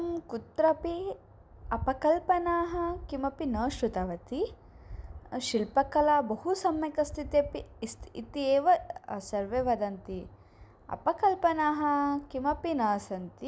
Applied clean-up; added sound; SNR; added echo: none; none; none; none.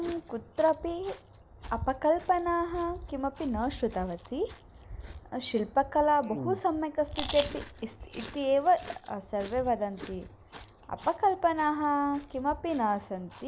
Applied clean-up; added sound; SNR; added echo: none; Chewing, mastication; 12 dB; none.